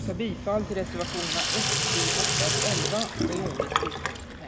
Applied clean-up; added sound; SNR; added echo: none; Sink (filling or washing); -5 dB; none.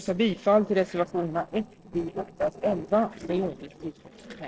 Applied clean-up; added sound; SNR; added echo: neural separator model SepFormer DNS4.